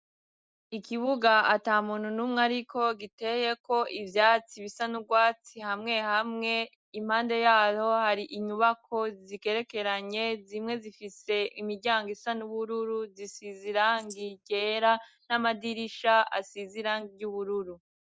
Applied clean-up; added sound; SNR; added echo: neural mask model Resemble Enhance denoiser.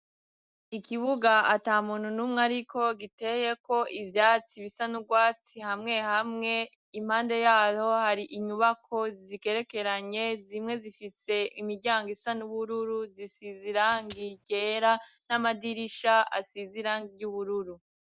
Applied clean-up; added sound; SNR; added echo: none; Coin (dropping); 15 dB; none.